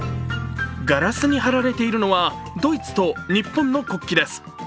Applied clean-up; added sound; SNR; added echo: none; Bowed string instrument; 12 dB; none.